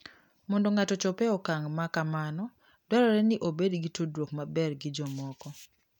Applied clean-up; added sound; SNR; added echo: none; none; none; none.